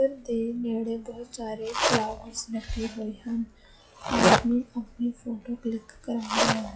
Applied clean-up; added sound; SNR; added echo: classical method log-MMSE.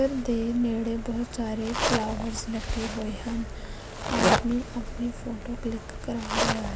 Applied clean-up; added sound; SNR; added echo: none; Zipper (clothing); 1 dB; none.